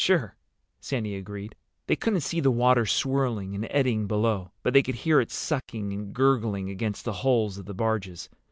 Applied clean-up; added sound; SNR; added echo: none; none; none; none.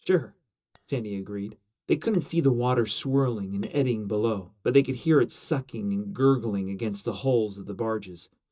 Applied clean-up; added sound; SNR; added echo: neural mask model DeepFilterNet 3.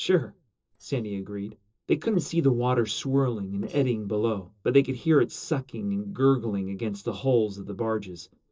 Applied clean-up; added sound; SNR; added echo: neural separator model SepFormer DNS4.